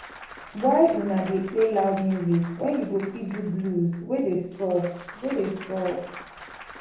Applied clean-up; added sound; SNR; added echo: none; Applause / Cheering / Clapping; 18 dB; reverberation time 0.7 s.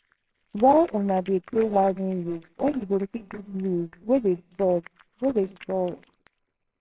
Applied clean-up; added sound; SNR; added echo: neural separator model SepFormer WHAMR!.